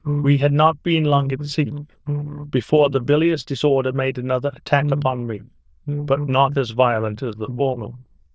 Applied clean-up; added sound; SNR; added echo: neural diffusion model UNIVERSE++.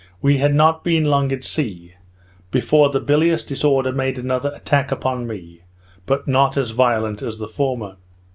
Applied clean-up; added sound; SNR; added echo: none; none; none; none.